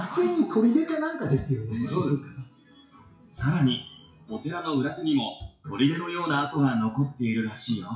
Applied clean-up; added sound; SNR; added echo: classical method WPE with log-MMSE.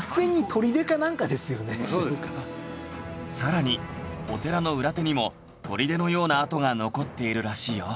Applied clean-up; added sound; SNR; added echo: none; none; none; none.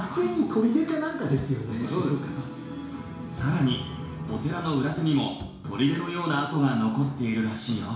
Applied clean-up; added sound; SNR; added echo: none; Bowed string instrument; 19 dB; reverberation time 0.7 s.